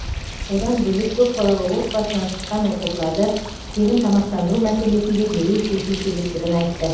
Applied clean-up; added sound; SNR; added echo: none; Bird; 11 dB; reverberation time 0.8 s.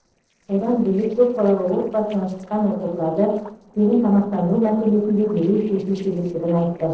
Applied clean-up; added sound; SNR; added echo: neural separator model SepFormer DNS4.